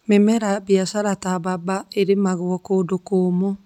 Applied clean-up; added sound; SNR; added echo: none; none; none; none.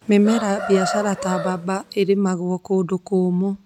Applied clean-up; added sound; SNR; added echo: none; Chicken, rooster; 9 dB; none.